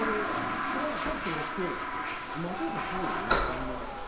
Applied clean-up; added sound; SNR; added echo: none; Toilet flush; -5 dB; reverberation time 0.7 s.